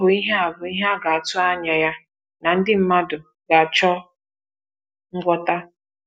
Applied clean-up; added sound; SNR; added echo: none; none; none; none.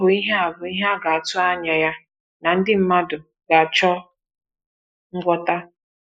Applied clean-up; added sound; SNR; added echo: neural mask model Resemble Enhance denoiser.